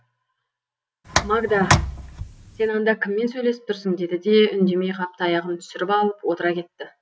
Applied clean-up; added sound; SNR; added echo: none; Tick; 1 dB; none.